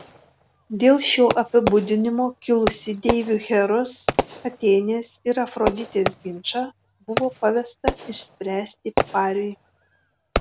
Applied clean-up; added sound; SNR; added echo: none; Fireworks; 7 dB; none.